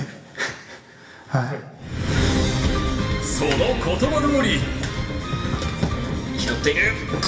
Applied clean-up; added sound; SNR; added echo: none; none; none; reverberation time 1.2 s.